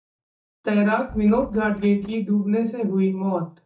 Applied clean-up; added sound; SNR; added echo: neural mask model DeepFilterNet 3.